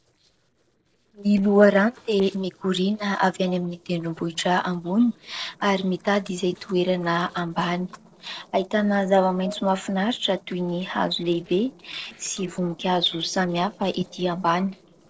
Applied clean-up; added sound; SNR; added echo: neural separator model SepFormer DNS4.